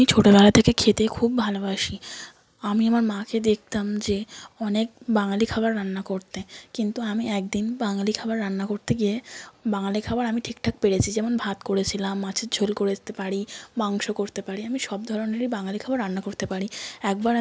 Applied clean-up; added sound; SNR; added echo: none; none; none; none.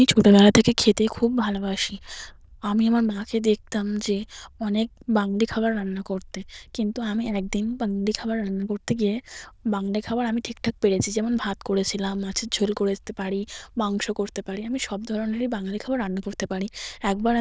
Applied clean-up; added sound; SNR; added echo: neural diffusion model UNIVERSE++.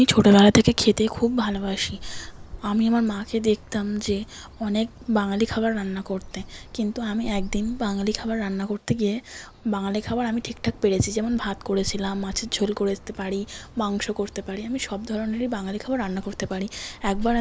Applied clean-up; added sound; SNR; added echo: none; Bird; 15 dB; none.